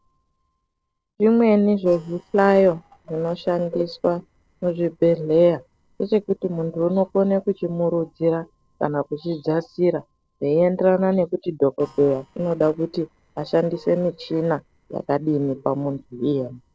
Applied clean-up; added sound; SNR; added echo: neural separator model SepFormer DNS4.